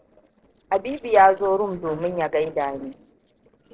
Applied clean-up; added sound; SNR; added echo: neural separator model SepFormer DNS4.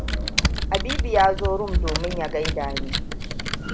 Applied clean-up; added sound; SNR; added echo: none; Computer keyboard; -1 dB; none.